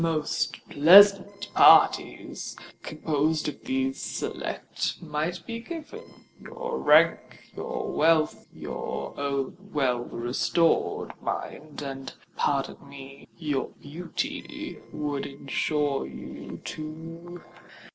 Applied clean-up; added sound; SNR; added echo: neural separator model SepFormer DNS4.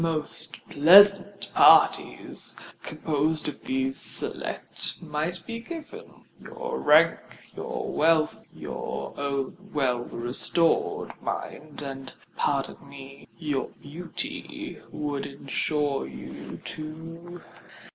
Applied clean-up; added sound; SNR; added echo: none; none; none; none.